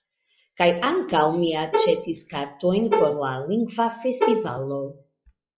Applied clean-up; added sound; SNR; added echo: classical method log-MMSE.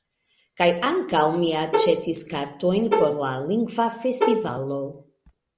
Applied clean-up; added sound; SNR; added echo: none; Bowed string instrument; 3 dB; none.